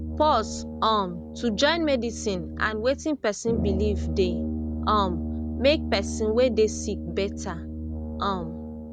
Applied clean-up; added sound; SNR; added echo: none; Brass instrument; 5 dB; none.